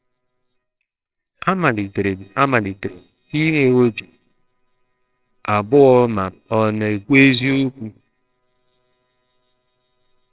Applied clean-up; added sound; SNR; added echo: neural separator model SepFormer WHAMR!.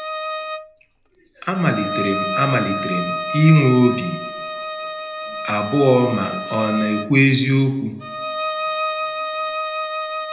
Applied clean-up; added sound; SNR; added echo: none; Bowed string instrument; 6 dB; reverberation time 0.8 s.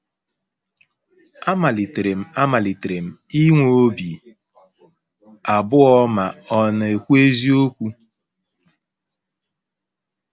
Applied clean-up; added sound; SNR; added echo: none; none; none; none.